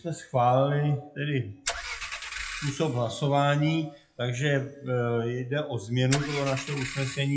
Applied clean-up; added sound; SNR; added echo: classical method WPE with log-MMSE.